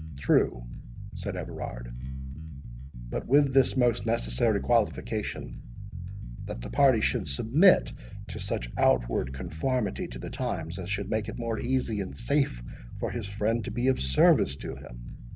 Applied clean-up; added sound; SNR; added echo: none; Bass guitar; 8 dB; none.